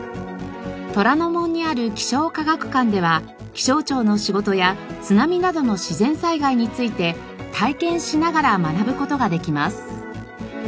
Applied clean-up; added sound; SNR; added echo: none; none; none; none.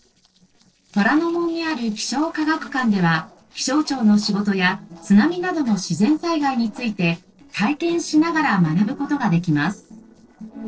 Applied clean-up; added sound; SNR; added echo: neural separator model SepFormer DNS4.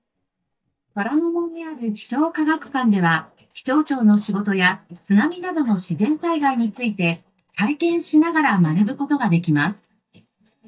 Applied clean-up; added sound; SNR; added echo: neural mask model DeepFilterNet 3.